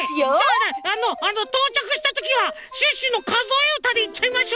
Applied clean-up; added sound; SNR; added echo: none; none; none; none.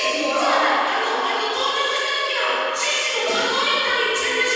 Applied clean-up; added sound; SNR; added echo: none; Bowed string instrument; 13 dB; reverberation time 2.1 s.